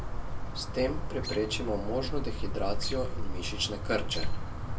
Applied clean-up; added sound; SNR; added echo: none; Chirp, tweet; -3 dB; reverberation time 0.2 s.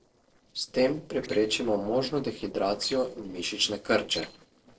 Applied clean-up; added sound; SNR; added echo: neural separator model SepFormer DNS4.